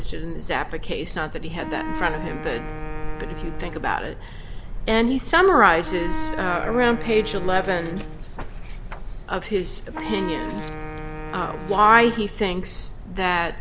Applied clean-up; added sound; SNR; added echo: none; Wind instrument, woodwind instrument; 12 dB; none.